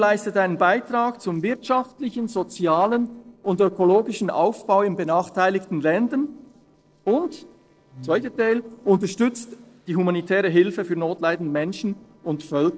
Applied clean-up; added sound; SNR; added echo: neural separator model SepFormer DNS4.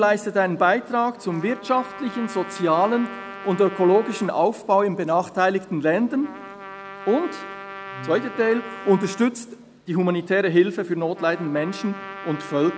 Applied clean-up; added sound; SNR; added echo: none; Trumpet; 16 dB; none.